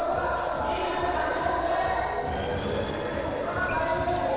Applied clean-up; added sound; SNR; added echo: neural separator model SepFormer DNS4.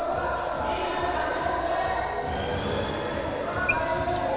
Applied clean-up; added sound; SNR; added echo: none; Sink (filling or washing) / Water; 14 dB; reverberation time 2.2 s.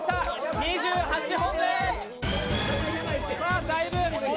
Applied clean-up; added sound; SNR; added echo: none; none; none; none.